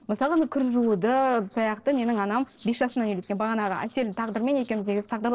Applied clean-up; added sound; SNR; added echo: neural separator model SepFormer DNS4.